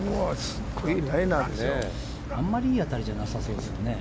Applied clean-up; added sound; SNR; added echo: none; none; none; none.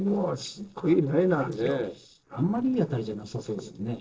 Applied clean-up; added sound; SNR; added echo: neural separator model SepFormer DNS4.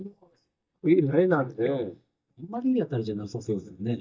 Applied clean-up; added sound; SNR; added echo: neural mask model DeepFilterNet 3.